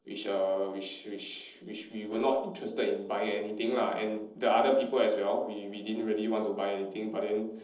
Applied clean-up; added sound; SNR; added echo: neural separator model SepFormer DNS4.